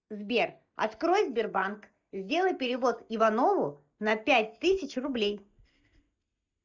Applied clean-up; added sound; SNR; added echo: neural mask model DeepFilterNet 3.